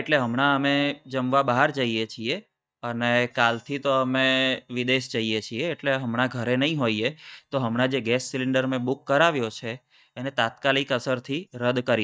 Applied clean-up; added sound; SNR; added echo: neural mask model DeepFilterNet 3.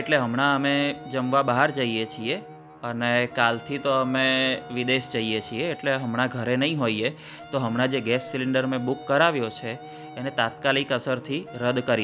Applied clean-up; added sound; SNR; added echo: none; Wind instrument, woodwind instrument + Musical instrument; 17 dB; none.